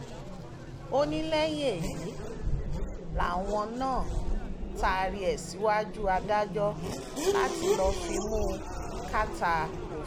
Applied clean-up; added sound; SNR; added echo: none; Race car, auto racing / Accelerating, revving, vroom; 1 dB; none.